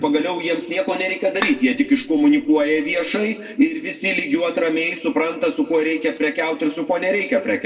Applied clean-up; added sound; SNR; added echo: none; Bowed string instrument; 14 dB; reverberation time 1.2 s.